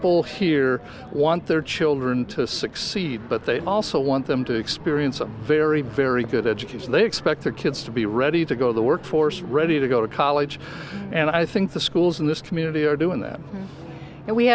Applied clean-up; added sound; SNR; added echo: none; none; none; none.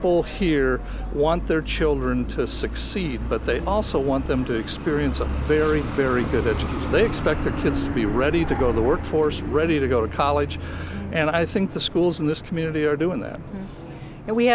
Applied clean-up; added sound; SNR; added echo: none; Truck; 6 dB; none.